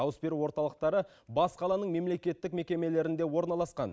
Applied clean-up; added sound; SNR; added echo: none; none; none; none.